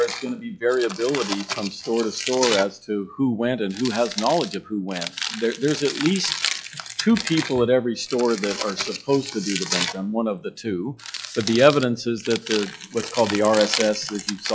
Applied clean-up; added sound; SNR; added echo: classical method log-MMSE.